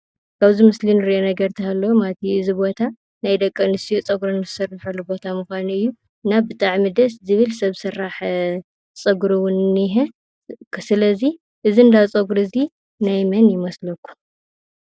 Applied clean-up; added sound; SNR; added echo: neural mask model DeepFilterNet 3.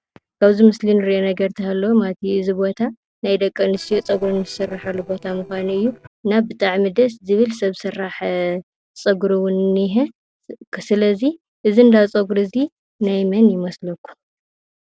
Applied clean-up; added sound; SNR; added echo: neural separator model SepFormer DNS4.